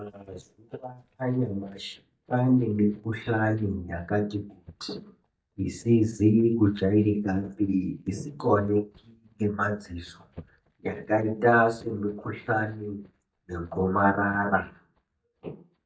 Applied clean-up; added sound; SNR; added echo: neural mask model DeepFilterNet 3.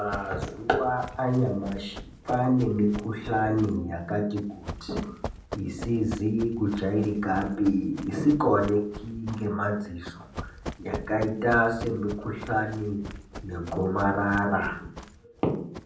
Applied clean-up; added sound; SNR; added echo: none; Run; 13 dB; reverberation time 0.6 s.